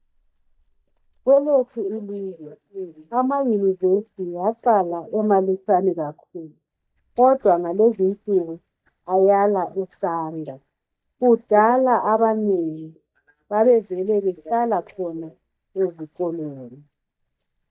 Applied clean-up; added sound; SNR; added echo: neural mask model DeepFilterNet 3.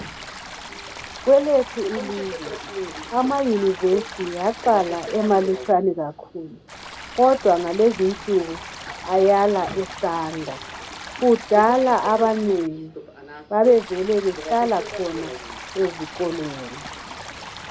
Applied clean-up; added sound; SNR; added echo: none; Subway, metro, underground + Stream; 13 dB; none.